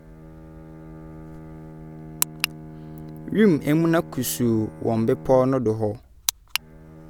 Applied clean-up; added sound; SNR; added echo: none; Bowed string instrument; 16 dB; none.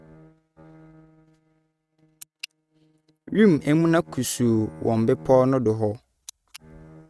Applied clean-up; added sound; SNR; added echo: neural mask model RNNoise.